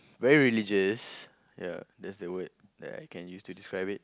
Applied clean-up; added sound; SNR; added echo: none; none; none; none.